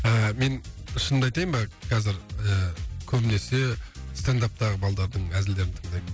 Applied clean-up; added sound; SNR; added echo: none; none; none; none.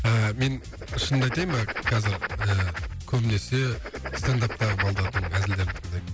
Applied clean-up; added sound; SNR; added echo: none; Writing; 9 dB; none.